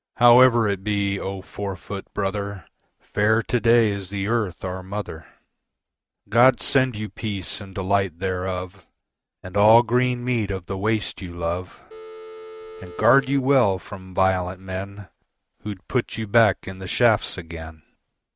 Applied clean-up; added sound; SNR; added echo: neural mask model RNNoise.